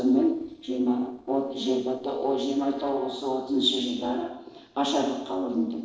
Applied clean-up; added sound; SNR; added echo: neural separator model SepFormer DNS4.